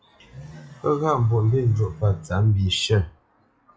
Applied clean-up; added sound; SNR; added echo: classical method log-MMSE.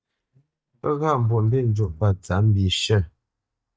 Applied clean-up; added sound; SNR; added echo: neural mask model DeepFilterNet 3.